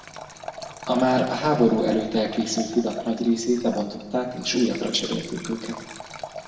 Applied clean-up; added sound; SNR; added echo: none; Liquid; 12 dB; reverberation time 1.1 s.